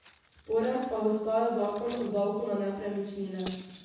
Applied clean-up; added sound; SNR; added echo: none; Cutlery, silverware; 16 dB; reverberation time 1.1 s.